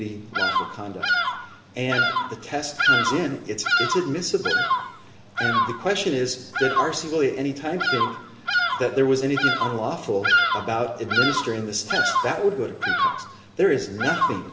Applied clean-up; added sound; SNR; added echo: none; Bird vocalization, bird call, bird song; -1 dB; reverberation time 1.6 s.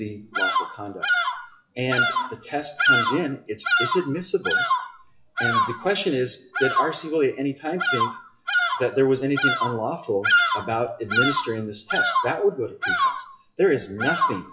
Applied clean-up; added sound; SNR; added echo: classical method WPE with log-MMSE.